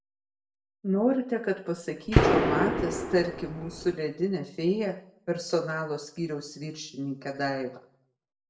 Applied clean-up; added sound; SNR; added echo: none; Gunshot, gunfire; -5 dB; reverberation time 0.4 s.